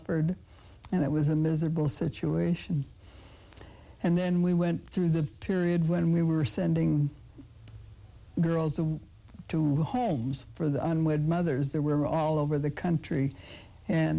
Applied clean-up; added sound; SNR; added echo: none; none; none; none.